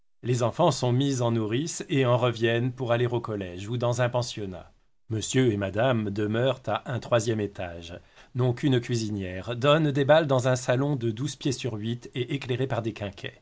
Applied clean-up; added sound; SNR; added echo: none; none; none; none.